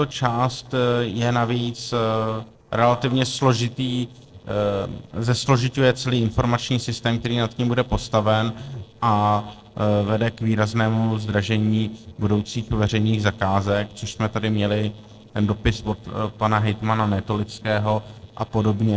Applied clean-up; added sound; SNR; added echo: neural separator model SepFormer DNS4.